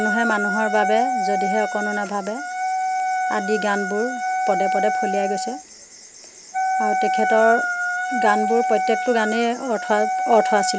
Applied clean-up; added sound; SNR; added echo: none; Wind instrument, woodwind instrument; 0 dB; none.